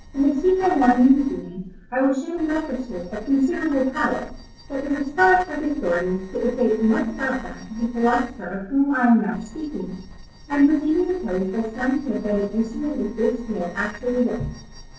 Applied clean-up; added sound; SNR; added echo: neural separator model SepFormer DNS4.